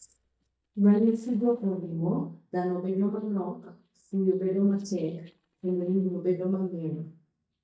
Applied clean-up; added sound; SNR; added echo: neural mask model DeepFilterNet 3.